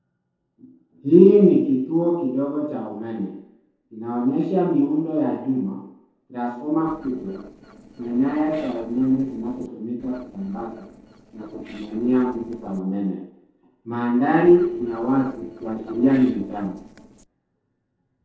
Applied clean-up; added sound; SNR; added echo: neural separator model SepFormer DNS4.